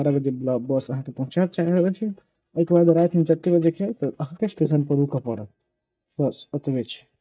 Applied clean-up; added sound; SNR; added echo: neural mask model DeepFilterNet 3.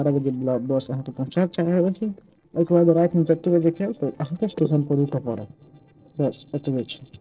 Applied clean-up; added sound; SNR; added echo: neural separator model SepFormer DNS4.